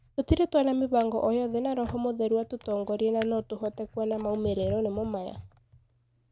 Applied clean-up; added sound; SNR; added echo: none; Drawer open or close; 17 dB; none.